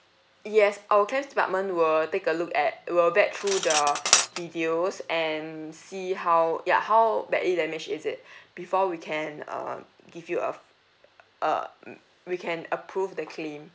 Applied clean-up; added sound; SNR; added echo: none; Cutlery, silverware; 3 dB; none.